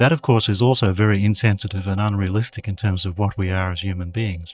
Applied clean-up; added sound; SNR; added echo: neural mask model DeepFilterNet 3.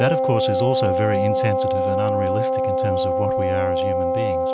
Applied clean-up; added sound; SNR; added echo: none; Wind instrument, woodwind instrument; -5 dB; none.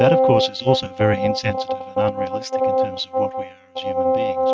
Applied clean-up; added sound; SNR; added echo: neural mask model RNNoise.